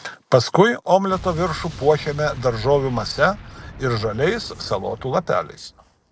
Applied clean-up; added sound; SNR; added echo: none; Explosion; 17 dB; none.